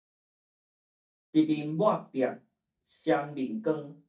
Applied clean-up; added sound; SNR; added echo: neural mask model DeepFilterNet 3.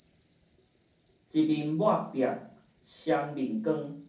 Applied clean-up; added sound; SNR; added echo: none; Cricket; 19 dB; reverberation time 0.6 s.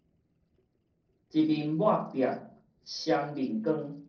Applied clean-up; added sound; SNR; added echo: neural separator model SepFormer DNS4.